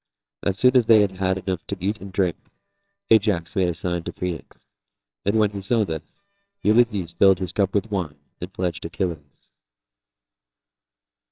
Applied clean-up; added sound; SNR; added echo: neural separator model SepFormer WHAMR!.